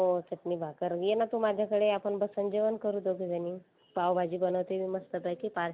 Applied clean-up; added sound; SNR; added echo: none; none; none; none.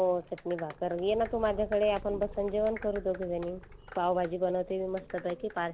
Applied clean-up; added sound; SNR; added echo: none; Clapping + Purr; 16 dB; none.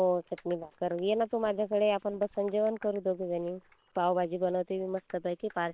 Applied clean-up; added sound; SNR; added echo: neural separator model SepFormer WHAM!.